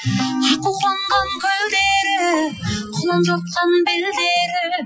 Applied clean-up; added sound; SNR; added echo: classical method Wiener filter.